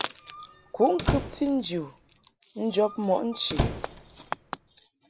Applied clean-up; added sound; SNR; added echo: none; Squeak; 6 dB; none.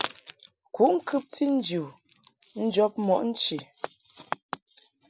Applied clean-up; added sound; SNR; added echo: none; none; none; none.